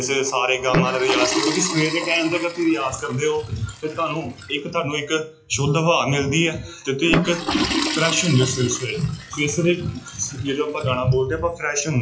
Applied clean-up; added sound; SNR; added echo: classical method WPE with log-MMSE.